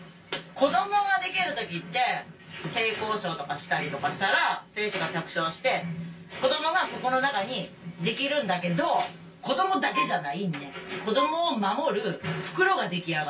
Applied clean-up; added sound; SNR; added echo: none; Wind instrument, woodwind instrument; 5 dB; reverberation time 0.2 s.